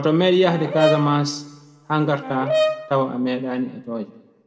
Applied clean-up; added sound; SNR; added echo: none; Brass instrument; 4 dB; reverberation time 1.0 s.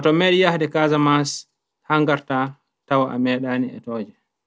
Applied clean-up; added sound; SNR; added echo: none; none; none; none.